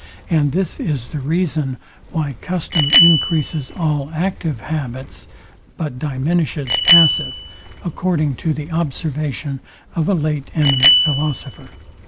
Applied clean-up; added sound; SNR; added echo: none; Bicycle bell; 2 dB; none.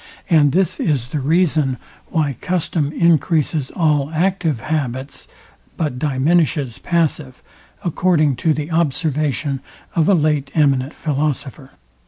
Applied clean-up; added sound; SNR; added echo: none; none; none; none.